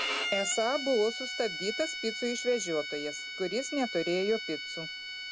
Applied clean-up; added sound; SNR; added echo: none; Bowed string instrument; 5 dB; none.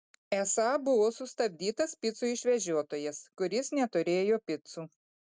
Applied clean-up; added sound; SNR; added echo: none; none; none; none.